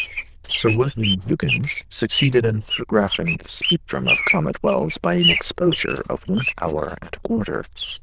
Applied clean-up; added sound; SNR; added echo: neural diffusion model UNIVERSE++.